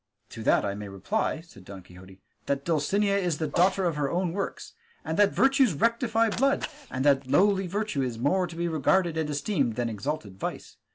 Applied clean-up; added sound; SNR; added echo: none; Cat; 19 dB; none.